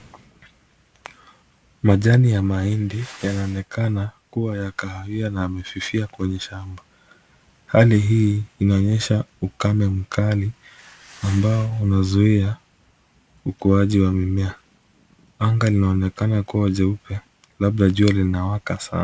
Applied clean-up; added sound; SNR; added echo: none; none; none; none.